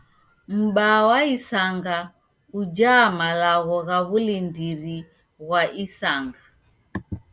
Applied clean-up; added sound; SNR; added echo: none; none; none; none.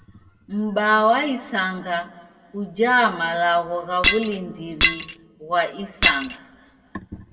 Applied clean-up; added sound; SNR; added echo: none; Shatter; -1 dB; reverberation time 1.3 s.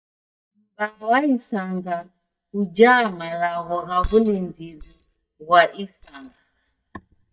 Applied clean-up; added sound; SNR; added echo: neural mask model DeepFilterNet 3.